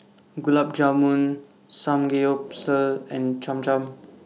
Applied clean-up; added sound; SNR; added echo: none; none; none; none.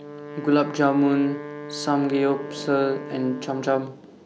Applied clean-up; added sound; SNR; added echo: none; Wind instrument, woodwind instrument; 12 dB; none.